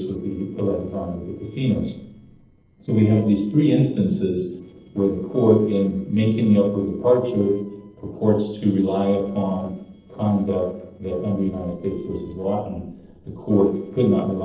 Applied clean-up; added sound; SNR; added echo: neural separator model SepFormer DNS4.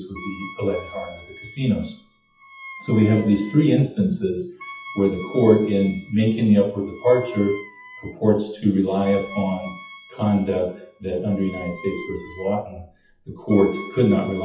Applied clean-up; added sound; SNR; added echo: classical method WPE with log-MMSE.